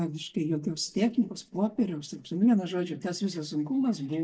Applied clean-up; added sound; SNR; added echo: neural mask model DeepFilterNet 3.